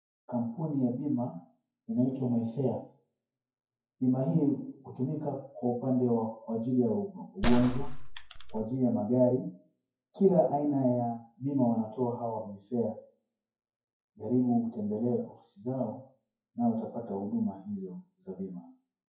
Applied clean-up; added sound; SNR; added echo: classical method WPE with log-MMSE.